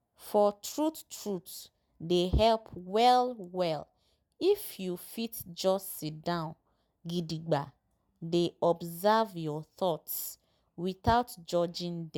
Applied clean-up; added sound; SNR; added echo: none; none; none; none.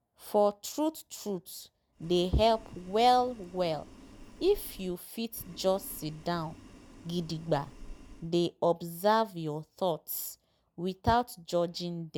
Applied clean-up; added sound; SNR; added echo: none; Boiling; 18 dB; none.